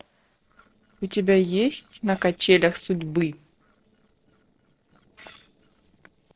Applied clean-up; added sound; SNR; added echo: neural separator model SepFormer DNS4.